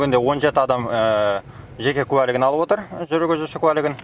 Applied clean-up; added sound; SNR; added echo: none; none; none; none.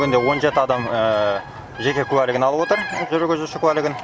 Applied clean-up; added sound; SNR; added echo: none; Bird vocalization, bird call, bird song; 11 dB; none.